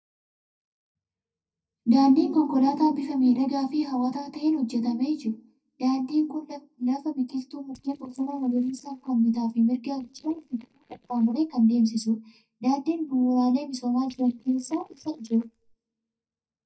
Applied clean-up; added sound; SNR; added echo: neural mask model DeepFilterNet 3.